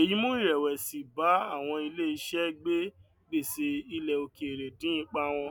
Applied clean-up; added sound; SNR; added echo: none; none; none; none.